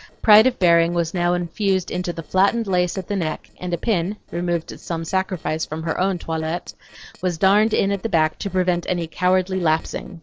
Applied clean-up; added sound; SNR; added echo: neural separator model SepFormer DNS4.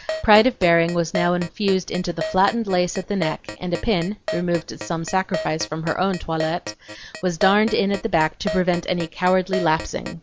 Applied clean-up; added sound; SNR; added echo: none; Keyboard (musical); 11 dB; none.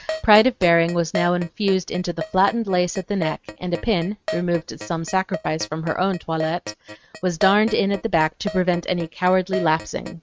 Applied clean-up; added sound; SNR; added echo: neural mask model RNNoise.